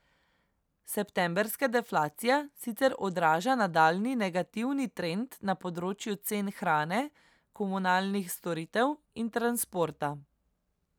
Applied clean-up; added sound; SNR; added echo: none; none; none; none.